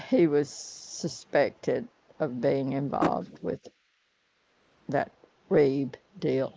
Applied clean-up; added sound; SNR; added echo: neural mask model Resemble Enhance denoiser.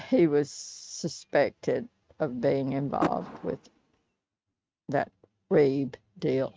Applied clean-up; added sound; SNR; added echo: neural mask model RNNoise.